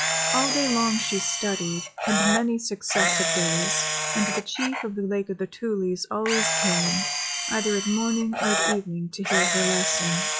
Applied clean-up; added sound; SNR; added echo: classical method log-MMSE.